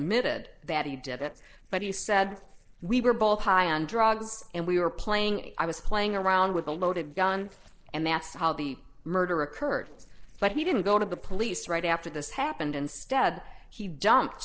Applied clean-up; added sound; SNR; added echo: neural separator model SepFormer DNS4.